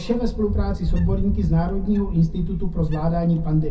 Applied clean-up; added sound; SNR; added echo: none; Wind; 2 dB; reverberation time 0.3 s.